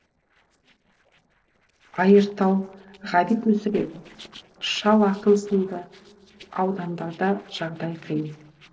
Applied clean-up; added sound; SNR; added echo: neural separator model SepFormer DNS4.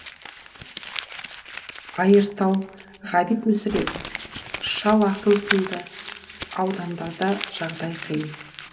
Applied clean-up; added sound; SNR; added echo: none; Crumpling, crinkling; 11 dB; reverberation time 1.9 s.